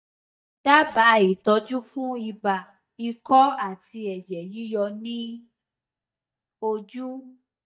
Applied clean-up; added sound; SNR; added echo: neural mask model DeepFilterNet 3.